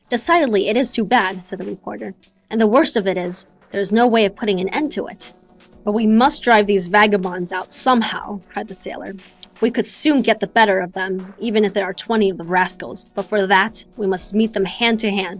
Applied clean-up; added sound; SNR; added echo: neural separator model SepFormer DNS4.